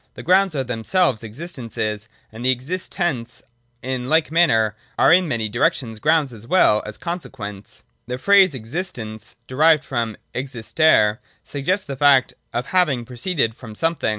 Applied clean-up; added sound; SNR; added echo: none; none; none; none.